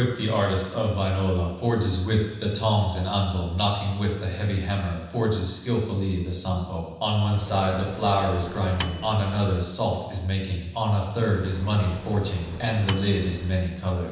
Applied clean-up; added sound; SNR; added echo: none; Microwave oven; 14 dB; reverberation time 1.1 s.